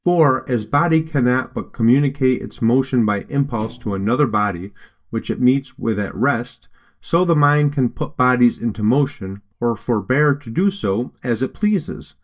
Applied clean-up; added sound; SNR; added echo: neural mask model DeepFilterNet 3.